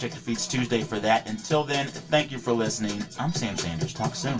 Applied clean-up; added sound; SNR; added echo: none; none; none; reverberation time 0.2 s.